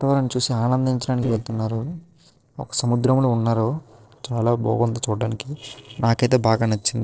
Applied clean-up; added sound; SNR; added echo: neural separator model SepFormer DNS4.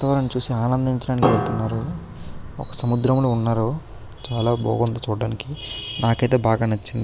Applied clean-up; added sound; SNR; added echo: none; Piano; 5 dB; none.